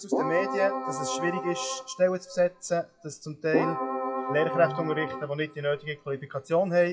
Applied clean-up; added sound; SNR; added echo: classical method WPE with log-MMSE.